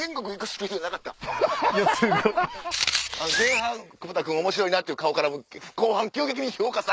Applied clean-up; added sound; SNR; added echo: none; none; none; none.